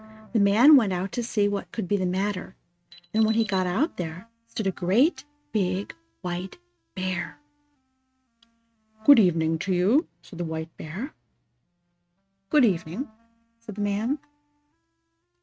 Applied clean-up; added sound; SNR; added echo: neural mask model RNNoise.